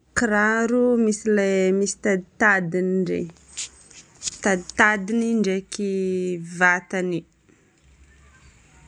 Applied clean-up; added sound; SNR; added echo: none; none; none; none.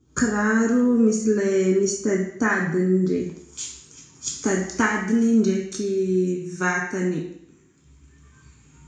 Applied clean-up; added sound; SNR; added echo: none; none; none; reverberation time 0.6 s.